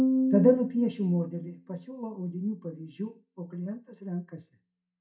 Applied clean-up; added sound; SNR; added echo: neural mask model DeepFilterNet 3.